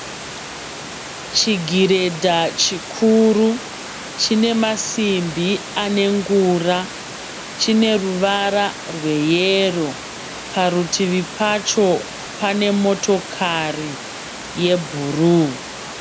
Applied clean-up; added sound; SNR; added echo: none; Water; 12 dB; none.